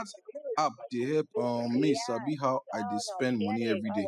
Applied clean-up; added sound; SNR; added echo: classical method spectral subtraction.